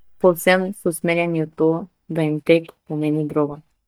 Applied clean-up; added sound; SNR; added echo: neural mask model DeepFilterNet 3.